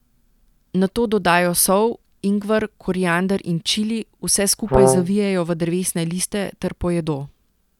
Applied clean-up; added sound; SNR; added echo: none; Brass instrument; -3 dB; none.